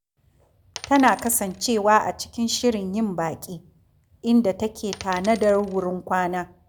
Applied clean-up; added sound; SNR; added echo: none; Coin (dropping); 18 dB; none.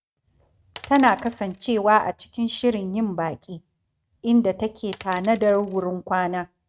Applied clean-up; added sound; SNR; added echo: neural mask model RNNoise.